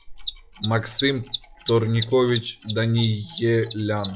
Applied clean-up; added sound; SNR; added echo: classical method log-MMSE.